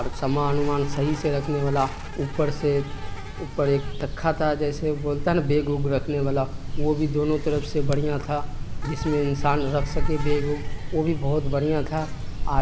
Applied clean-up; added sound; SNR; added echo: none; Insect; 2 dB; none.